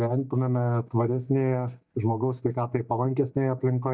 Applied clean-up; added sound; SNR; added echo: neural mask model DeepFilterNet 3.